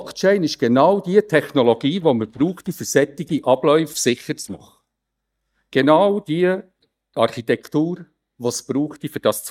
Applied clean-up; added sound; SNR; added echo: neural mask model DeepFilterNet 3.